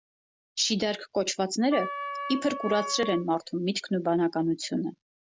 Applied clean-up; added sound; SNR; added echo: none; Wind instrument, woodwind instrument; 7 dB; none.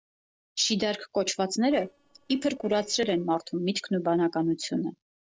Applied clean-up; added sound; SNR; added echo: neural separator model SepFormer DNS4.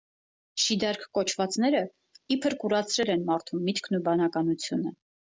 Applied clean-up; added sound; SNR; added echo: none; none; none; none.